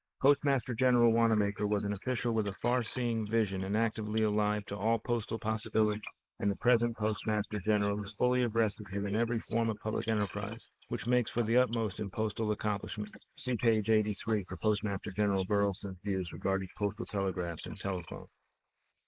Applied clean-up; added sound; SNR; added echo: neural mask model Resemble Enhance denoiser.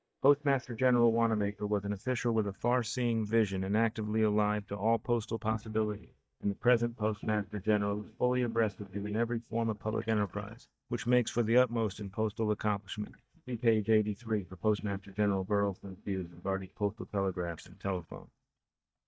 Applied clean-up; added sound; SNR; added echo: neural mask model DeepFilterNet 3.